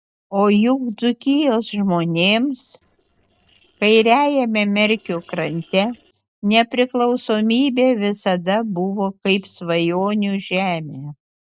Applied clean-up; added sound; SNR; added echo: neural separator model SepFormer DNS4.